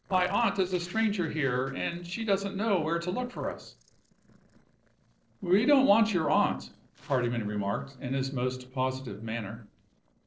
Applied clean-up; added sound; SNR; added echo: neural separator model SepFormer DNS4.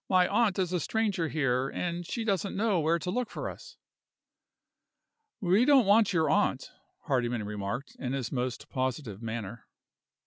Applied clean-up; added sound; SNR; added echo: none; none; none; none.